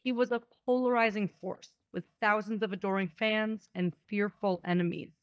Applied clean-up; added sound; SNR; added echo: neural mask model DeepFilterNet 3.